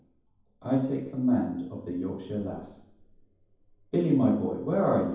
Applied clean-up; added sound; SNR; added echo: none; none; none; reverberation time 0.9 s.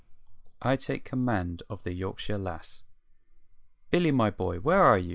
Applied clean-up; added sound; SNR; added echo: none; none; none; none.